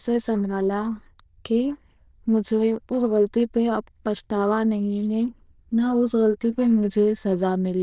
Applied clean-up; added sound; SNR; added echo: neural diffusion model UNIVERSE++.